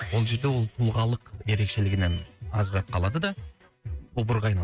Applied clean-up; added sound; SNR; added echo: neural mask model RNNoise.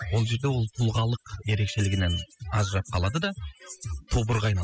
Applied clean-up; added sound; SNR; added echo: classical method spectral subtraction.